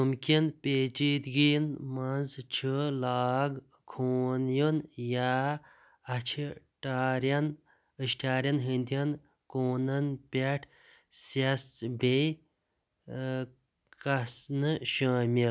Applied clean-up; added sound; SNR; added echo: none; none; none; none.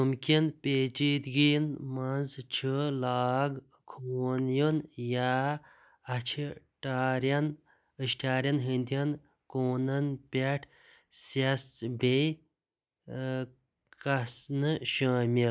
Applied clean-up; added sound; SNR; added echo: neural mask model Resemble Enhance denoiser.